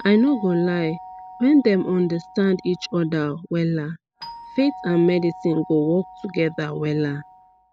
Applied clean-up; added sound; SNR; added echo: none; Doorbell; 19 dB; none.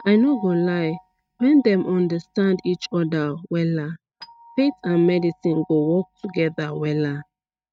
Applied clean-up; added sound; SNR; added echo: neural mask model RNNoise.